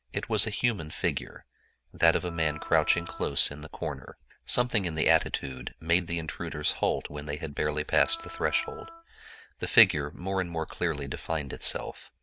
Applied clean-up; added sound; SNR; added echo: none; Wind instrument, woodwind instrument; 16 dB; none.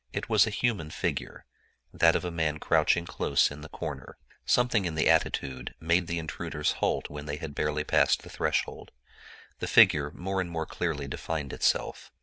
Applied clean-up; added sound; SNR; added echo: none; none; none; none.